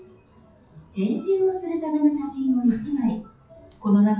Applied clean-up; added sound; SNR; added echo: classical method WPE with log-MMSE.